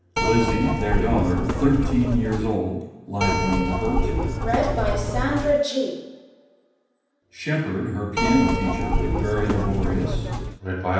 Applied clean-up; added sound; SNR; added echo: none; Keyboard (musical); -1 dB; reverberation time 0.9 s.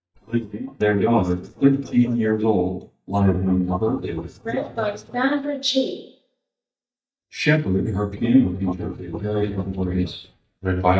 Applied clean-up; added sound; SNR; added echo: neural mask model DeepFilterNet 3.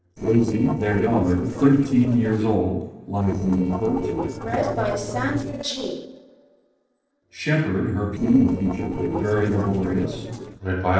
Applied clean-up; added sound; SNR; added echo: neural separator model SepFormer DNS4.